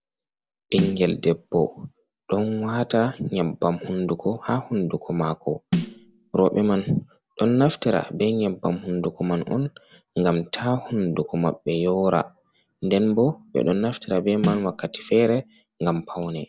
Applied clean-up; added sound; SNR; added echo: none; Snare drum; 7 dB; none.